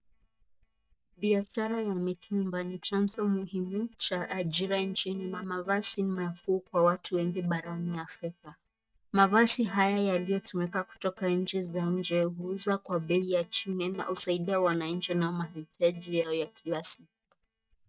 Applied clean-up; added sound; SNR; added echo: neural mask model DeepFilterNet 3.